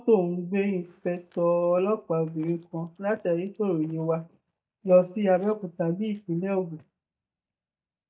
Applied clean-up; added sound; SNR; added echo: neural mask model DeepFilterNet 3.